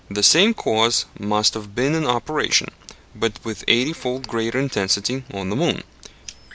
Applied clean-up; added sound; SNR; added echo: none; none; none; none.